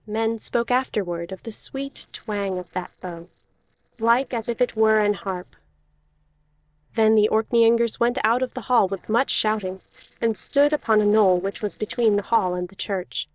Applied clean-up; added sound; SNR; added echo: neural separator model SepFormer DNS4.